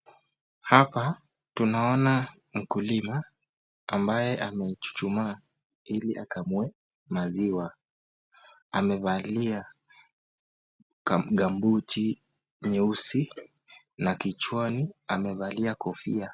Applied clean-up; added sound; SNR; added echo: none; none; none; none.